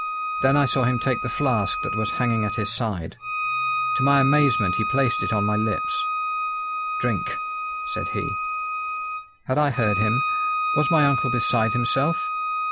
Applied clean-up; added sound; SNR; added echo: none; Bowed string instrument; 1 dB; none.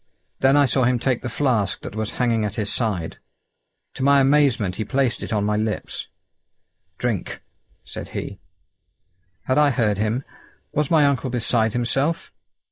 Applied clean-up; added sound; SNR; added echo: neural mask model Resemble Enhance denoiser.